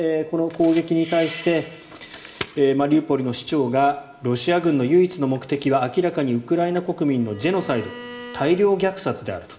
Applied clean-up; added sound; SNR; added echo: none; Bowed string instrument; 18 dB; reverberation time 0.8 s.